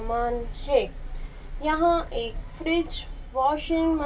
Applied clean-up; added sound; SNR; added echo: none; none; none; none.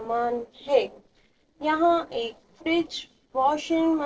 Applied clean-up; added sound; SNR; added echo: neural separator model SepFormer DNS4.